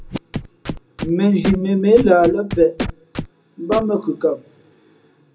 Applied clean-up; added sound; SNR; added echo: none; Scratching (performance technique); 11 dB; reverberation time 0.2 s.